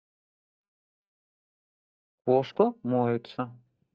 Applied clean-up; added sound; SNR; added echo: neural mask model DeepFilterNet 3.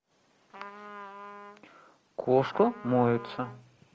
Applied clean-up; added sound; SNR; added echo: none; Trumpet; 16 dB; none.